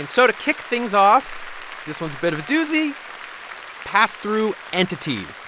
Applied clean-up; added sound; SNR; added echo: none; Applause; 14 dB; none.